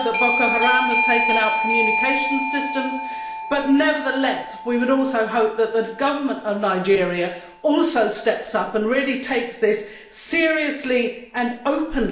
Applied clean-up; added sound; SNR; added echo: none; Doorbell; 5 dB; reverberation time 0.7 s.